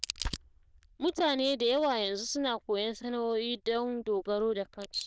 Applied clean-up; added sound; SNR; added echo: neural diffusion model UNIVERSE++.